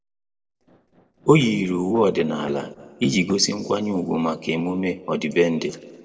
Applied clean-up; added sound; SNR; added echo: neural separator model SepFormer DNS4.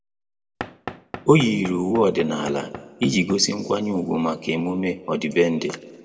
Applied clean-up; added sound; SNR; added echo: none; Knock / Wood; 15 dB; reverberation time 1.2 s.